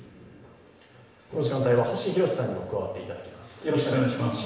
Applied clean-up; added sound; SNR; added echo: none; none; none; reverberation time 0.9 s.